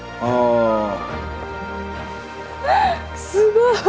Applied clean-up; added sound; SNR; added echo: none; none; none; none.